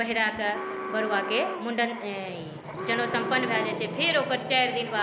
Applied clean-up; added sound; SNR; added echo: none; Alarm + Growling; 7 dB; none.